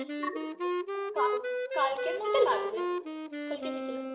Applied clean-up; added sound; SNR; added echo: none; Wind instrument, woodwind instrument; -1 dB; reverberation time 1.4 s.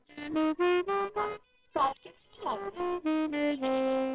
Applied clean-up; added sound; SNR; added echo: neural separator model SepFormer WHAMR!.